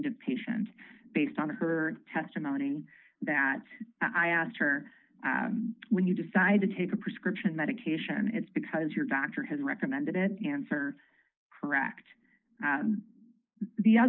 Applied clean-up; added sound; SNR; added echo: neural mask model Resemble Enhance denoiser.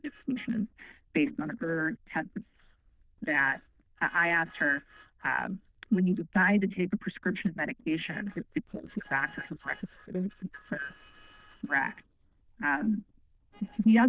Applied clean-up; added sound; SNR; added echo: neural diffusion model UNIVERSE++.